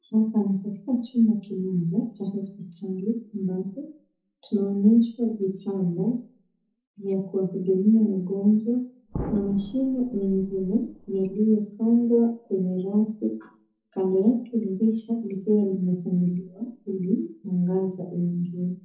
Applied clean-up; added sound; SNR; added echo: neural separator model SepFormer DNS4.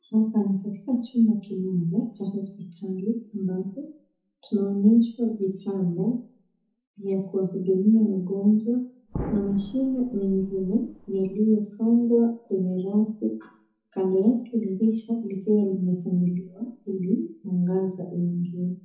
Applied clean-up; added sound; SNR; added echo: none; Explosion; 12 dB; reverberation time 0.6 s.